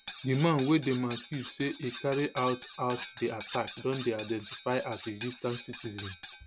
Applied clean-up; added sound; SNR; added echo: none; Cutlery, silverware; 4 dB; none.